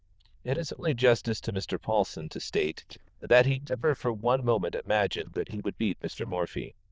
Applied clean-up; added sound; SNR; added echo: neural diffusion model UNIVERSE++.